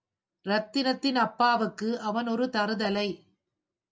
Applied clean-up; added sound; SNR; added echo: none; none; none; none.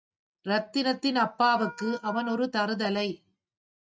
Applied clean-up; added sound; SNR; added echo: neural mask model RNNoise.